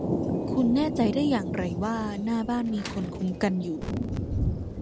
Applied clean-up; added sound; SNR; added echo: none; Thunder; 3 dB; none.